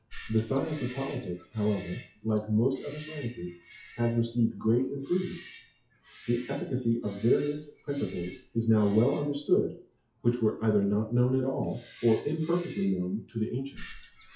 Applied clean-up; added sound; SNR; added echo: classical method WPE with log-MMSE.